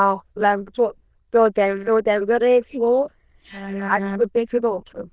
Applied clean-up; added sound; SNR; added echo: neural diffusion model UNIVERSE++.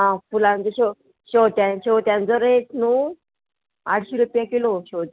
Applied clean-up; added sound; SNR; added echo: none; none; none; none.